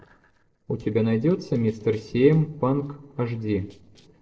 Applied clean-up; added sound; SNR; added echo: neural separator model SepFormer DNS4.